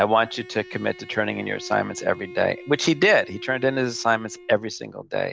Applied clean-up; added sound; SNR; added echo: none; Bowed string instrument; 18 dB; none.